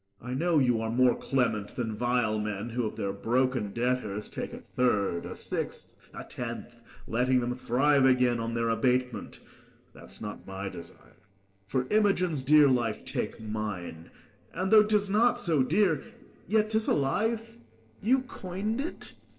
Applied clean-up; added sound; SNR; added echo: neural separator model SepFormer DNS4.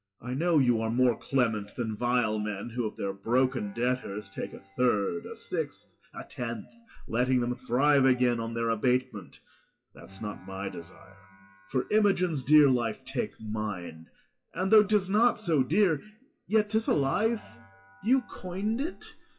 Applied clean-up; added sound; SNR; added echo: classical method WPE with log-MMSE.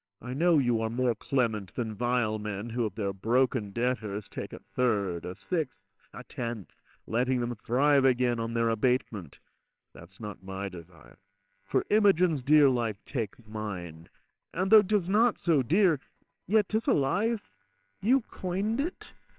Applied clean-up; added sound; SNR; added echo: neural separator model SepFormer WHAMR!.